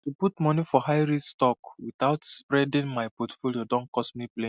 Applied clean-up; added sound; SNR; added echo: none; none; none; none.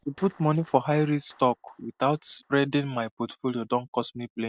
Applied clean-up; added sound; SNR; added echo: neural separator model SepFormer DNS4.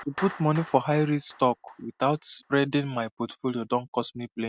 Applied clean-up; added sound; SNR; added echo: none; Clapping; 19 dB; none.